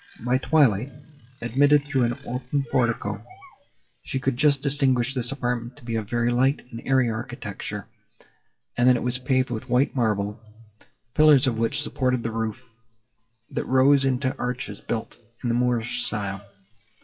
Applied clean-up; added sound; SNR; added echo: classical method WPE with log-MMSE.